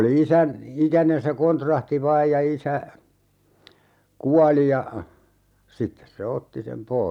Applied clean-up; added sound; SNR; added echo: none; none; none; none.